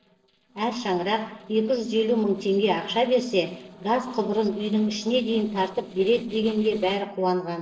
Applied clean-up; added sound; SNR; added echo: neural separator model SepFormer DNS4.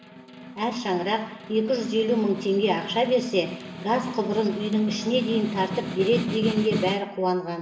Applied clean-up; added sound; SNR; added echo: none; Snare drum; 10 dB; reverberation time 0.8 s.